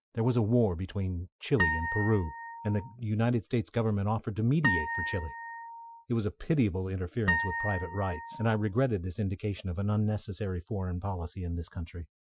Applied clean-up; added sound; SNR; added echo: classical method Wiener filter.